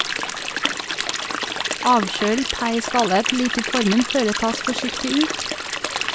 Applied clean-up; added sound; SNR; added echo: none; Stream; 3 dB; none.